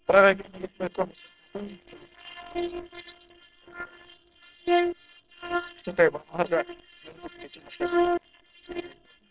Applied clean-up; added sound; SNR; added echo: neural separator model SepFormer WHAM!.